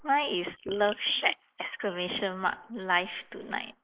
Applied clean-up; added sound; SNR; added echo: neural mask model Resemble Enhance denoiser.